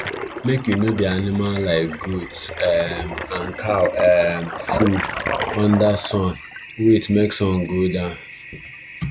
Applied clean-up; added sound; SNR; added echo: none; Toilet flush; 9 dB; none.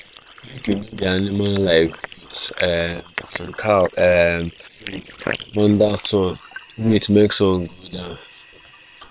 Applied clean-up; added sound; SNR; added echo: neural separator model SepFormer WHAM!.